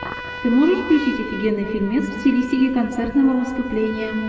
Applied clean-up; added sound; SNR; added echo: none; Trumpet; 13 dB; reverberation time 1.9 s.